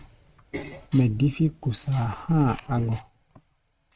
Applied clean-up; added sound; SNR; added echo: neural mask model RNNoise.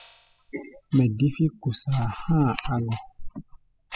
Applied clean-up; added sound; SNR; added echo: classical method spectral subtraction.